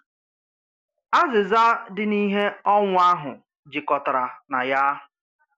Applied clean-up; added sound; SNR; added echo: none; none; none; none.